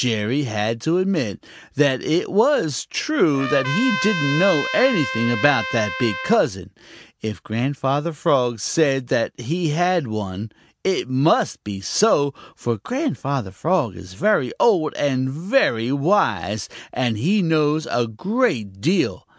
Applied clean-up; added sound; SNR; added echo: none; Trumpet; 6 dB; none.